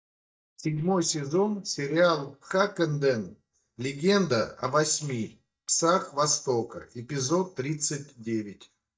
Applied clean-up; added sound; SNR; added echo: neural mask model DeepFilterNet 3.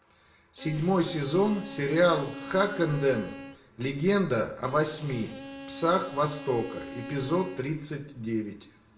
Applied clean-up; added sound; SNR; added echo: none; Bowed string instrument; 15 dB; reverberation time 0.6 s.